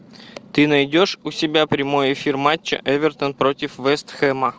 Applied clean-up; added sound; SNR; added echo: none; none; none; none.